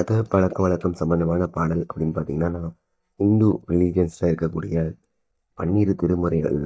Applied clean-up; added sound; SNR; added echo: neural mask model DeepFilterNet 3.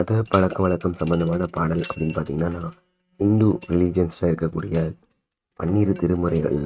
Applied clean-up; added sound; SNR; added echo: neural mask model RNNoise.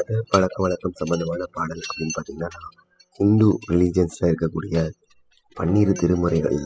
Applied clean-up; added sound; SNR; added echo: classical method spectral subtraction.